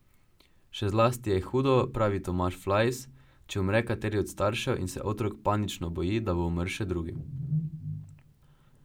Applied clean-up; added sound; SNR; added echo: none; none; none; none.